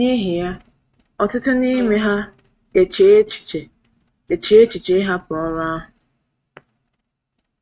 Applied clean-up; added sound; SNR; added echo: neural mask model RNNoise.